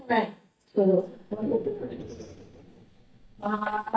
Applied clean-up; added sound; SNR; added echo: neural mask model DeepFilterNet 3.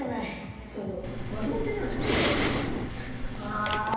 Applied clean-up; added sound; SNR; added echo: none; Respiratory sounds; -4 dB; reverberation time 0.9 s.